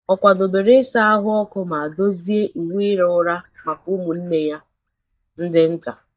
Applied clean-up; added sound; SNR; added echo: neural mask model DeepFilterNet 3.